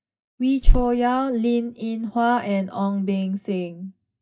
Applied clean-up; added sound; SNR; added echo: neural mask model DeepFilterNet 3.